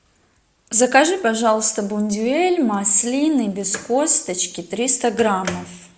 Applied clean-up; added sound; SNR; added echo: none; none; none; none.